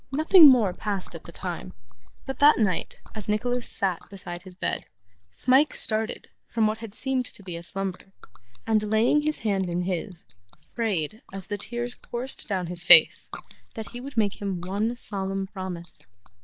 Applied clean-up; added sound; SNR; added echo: neural mask model DeepFilterNet 3.